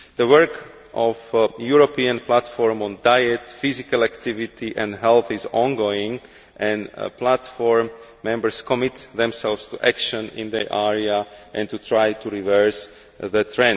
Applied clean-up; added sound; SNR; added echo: none; none; none; none.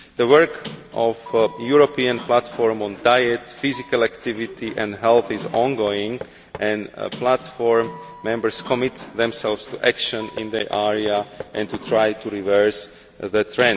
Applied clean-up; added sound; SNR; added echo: none; Sliding door + Knock; 18 dB; none.